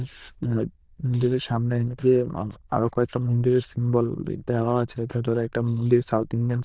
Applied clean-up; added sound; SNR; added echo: neural diffusion model UNIVERSE++.